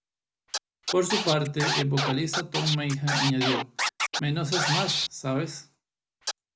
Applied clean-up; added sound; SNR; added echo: none; Scratching (performance technique); 2 dB; none.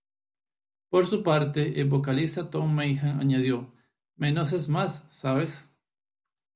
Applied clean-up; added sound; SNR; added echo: none; none; none; none.